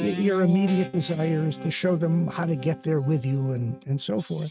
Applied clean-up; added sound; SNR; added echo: neural mask model RNNoise.